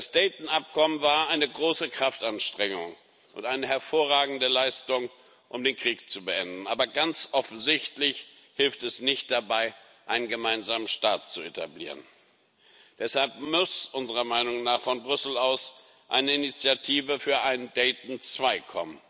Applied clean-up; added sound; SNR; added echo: none; none; none; none.